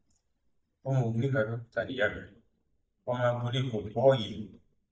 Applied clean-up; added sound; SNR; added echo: neural mask model DeepFilterNet 3.